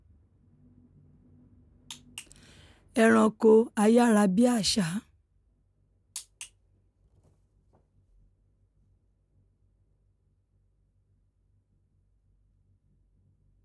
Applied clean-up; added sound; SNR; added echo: none; none; none; none.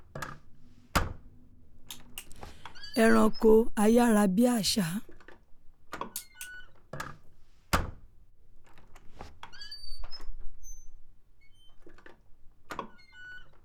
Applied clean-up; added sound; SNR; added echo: none; Squeak; 3 dB; none.